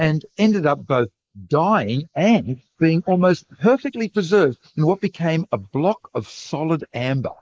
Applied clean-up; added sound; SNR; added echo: neural mask model Resemble Enhance denoiser.